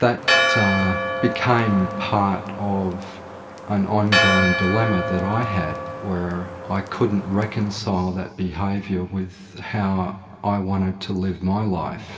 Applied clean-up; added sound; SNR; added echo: none; Church bell; 2 dB; reverberation time 2.8 s.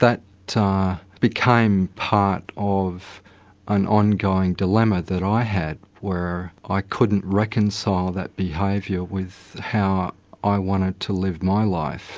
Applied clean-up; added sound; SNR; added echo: none; none; none; none.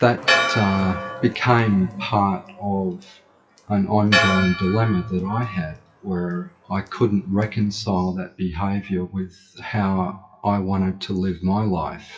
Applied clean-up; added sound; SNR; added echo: classical method WPE with log-MMSE.